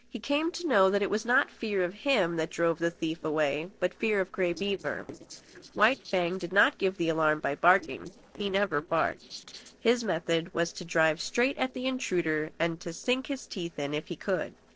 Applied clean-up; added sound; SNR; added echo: neural separator model SepFormer DNS4.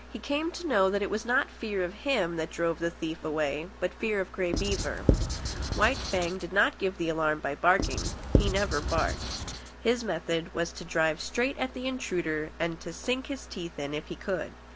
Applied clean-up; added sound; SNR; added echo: none; Writing; 0 dB; none.